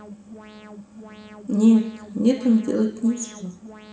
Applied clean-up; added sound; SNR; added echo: none; Alarm; 20 dB; reverberation time 0.8 s.